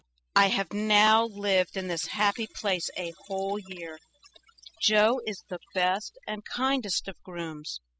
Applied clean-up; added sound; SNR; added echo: classical method spectral subtraction.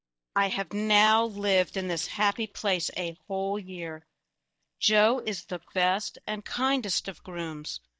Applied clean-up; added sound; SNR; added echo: neural mask model DeepFilterNet 3.